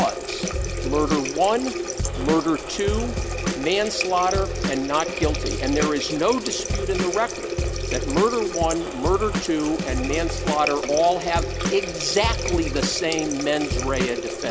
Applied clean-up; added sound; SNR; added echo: none; Water tap, faucet + Drum / Drum kit; 2 dB; none.